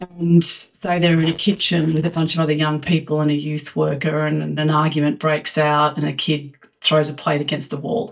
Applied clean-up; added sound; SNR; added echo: neural mask model DeepFilterNet 3.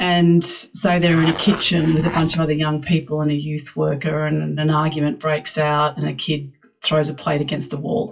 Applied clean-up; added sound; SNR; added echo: classical method WPE with log-MMSE.